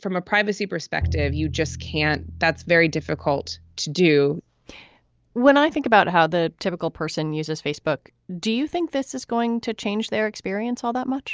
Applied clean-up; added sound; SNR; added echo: none; Bowed string instrument; 8 dB; none.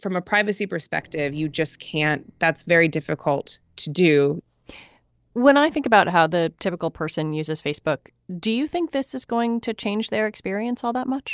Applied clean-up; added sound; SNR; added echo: neural separator model SepFormer DNS4.